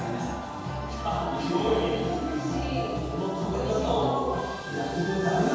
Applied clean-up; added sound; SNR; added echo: none; none; none; reverberation time 1.2 s.